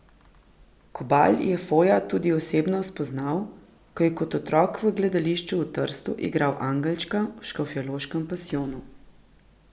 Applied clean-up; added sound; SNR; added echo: none; none; none; none.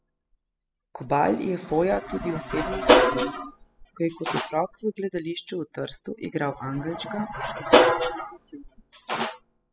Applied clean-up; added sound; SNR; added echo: classical method spectral subtraction.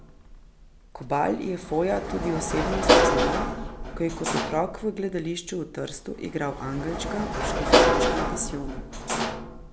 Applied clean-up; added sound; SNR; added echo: none; Sliding door / Slam; -4 dB; none.